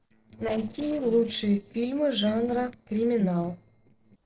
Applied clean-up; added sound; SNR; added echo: neural separator model SepFormer DNS4.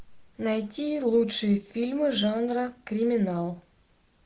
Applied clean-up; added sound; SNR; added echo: none; none; none; none.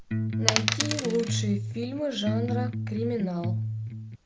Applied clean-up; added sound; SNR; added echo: none; Electric guitar + Coin (dropping); -3 dB; none.